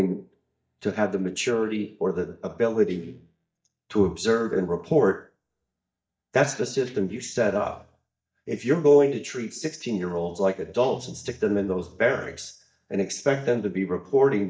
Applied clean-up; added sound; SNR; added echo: neural mask model DeepFilterNet 3.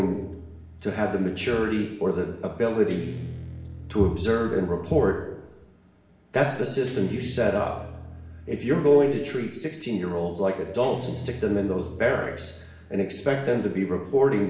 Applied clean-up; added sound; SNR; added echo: none; Guitar; 16 dB; reverberation time 0.9 s.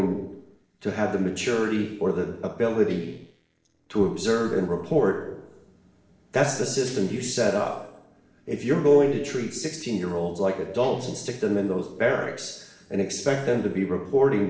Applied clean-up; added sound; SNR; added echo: neural separator model SepFormer DNS4.